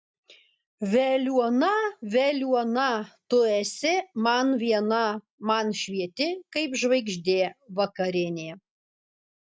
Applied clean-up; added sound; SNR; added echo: none; none; none; none.